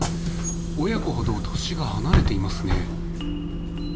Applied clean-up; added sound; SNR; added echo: none; Bus / Engine; -4 dB; none.